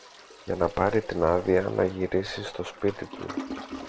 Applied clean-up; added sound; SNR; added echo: none; Toilet flush; 14 dB; none.